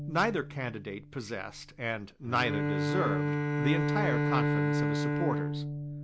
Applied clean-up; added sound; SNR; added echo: none; Bowed string instrument; -3 dB; none.